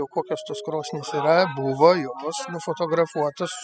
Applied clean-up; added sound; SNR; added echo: classical method spectral subtraction.